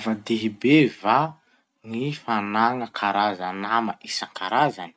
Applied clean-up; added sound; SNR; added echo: none; none; none; none.